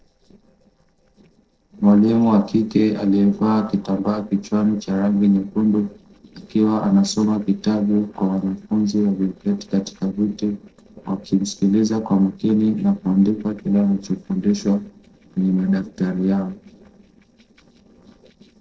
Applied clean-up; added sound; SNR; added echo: neural separator model SepFormer DNS4.